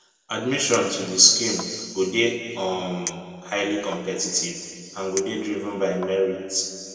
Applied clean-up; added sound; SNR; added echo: none; Chink, clink; 17 dB; reverberation time 2.2 s.